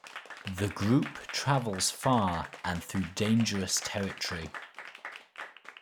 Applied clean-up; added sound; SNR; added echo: none; Applause / Crowd; 13 dB; none.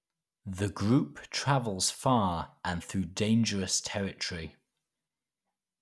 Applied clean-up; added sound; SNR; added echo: none; none; none; none.